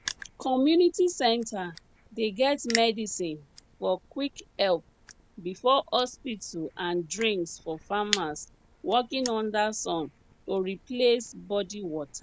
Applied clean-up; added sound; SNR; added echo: none; Crushing; 14 dB; none.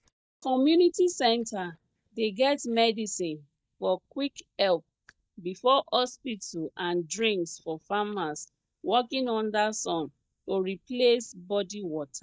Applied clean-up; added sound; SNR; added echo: neural mask model DeepFilterNet 3.